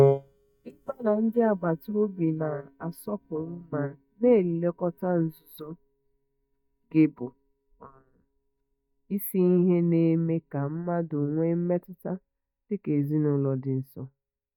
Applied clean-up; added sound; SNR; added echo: neural mask model DeepFilterNet 3.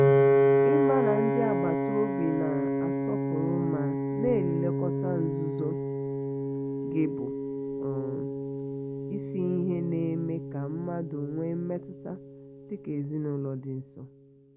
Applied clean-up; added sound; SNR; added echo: none; Piano; -4 dB; none.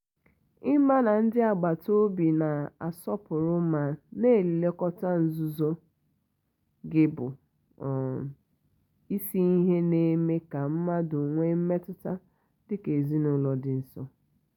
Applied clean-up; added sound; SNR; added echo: none; none; none; none.